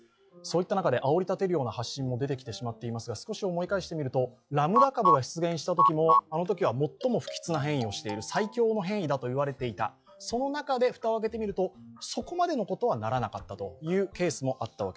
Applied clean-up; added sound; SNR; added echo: classical method log-MMSE.